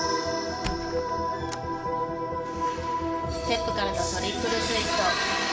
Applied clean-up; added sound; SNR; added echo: none; Squeak; 14 dB; reverberation time 2.6 s.